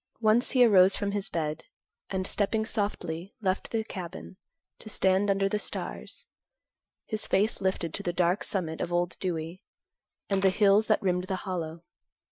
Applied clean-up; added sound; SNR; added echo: classical method Wiener filter.